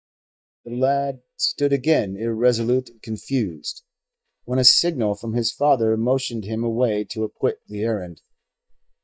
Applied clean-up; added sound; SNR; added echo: neural mask model DeepFilterNet 3.